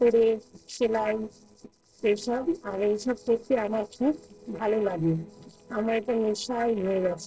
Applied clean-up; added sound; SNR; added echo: neural separator model SepFormer DNS4.